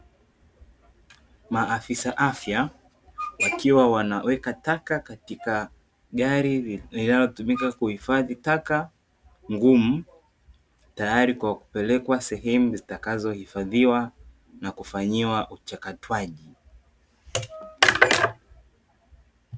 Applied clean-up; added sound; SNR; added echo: none; none; none; none.